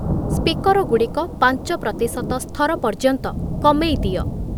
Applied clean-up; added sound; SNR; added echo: none; Thunder; 5 dB; none.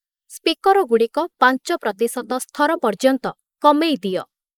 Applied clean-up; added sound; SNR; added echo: neural mask model Resemble Enhance denoiser.